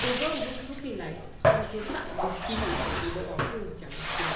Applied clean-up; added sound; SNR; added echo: none; Bathtub (filling or washing); -5 dB; reverberation time 1.0 s.